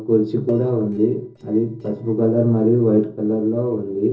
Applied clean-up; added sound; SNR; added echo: neural separator model SepFormer DNS4.